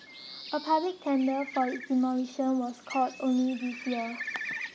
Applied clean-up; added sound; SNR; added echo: none; Bird; 12 dB; none.